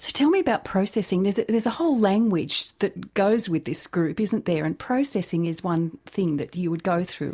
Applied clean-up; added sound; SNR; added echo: none; none; none; none.